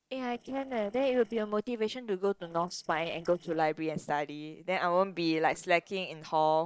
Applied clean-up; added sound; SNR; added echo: neural separator model SepFormer DNS4.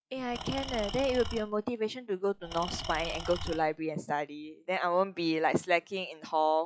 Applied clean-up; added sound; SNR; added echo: classical method log-MMSE.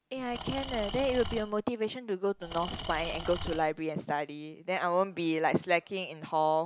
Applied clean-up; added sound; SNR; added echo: none; Engine / Tools; 8 dB; none.